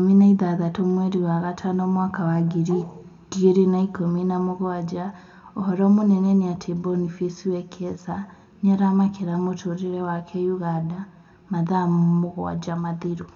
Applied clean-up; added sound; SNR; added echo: none; none; none; reverberation time 1.1 s.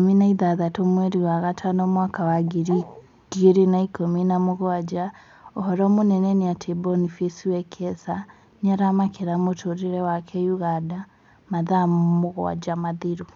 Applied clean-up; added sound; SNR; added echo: none; none; none; none.